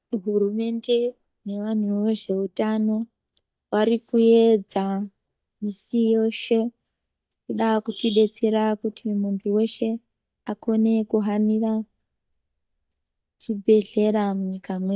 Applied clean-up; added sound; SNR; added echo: neural mask model DeepFilterNet 3.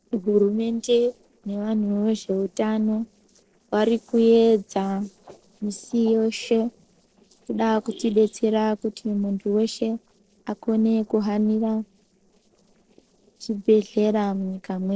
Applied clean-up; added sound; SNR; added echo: neural separator model SepFormer DNS4.